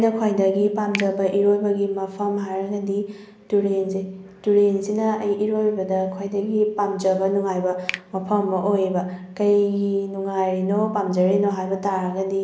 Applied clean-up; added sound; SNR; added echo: none; Finger snapping; 17 dB; none.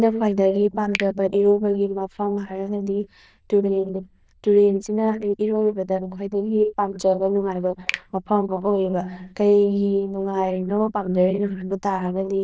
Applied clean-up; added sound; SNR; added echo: neural diffusion model UNIVERSE++.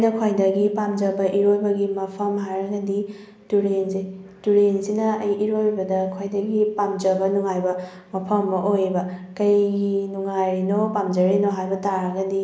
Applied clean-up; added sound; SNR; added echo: none; none; none; none.